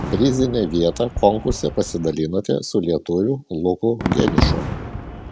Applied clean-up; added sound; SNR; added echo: none; Fireworks; 5 dB; none.